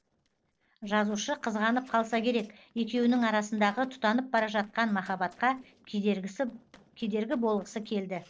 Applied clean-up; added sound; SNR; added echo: neural separator model SepFormer DNS4.